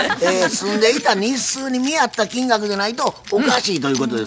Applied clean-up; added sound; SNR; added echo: none; Keys jangling; 17 dB; none.